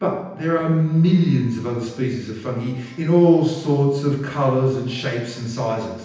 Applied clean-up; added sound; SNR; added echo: none; none; none; reverberation time 0.9 s.